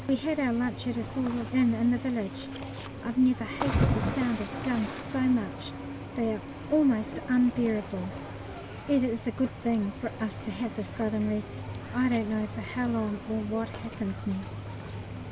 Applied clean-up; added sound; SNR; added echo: none; Cricket / Waves, surf; 6 dB; none.